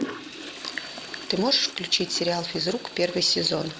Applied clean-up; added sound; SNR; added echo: none; Toilet flush; 13 dB; none.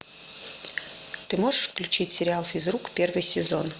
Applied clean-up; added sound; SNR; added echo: none; none; none; none.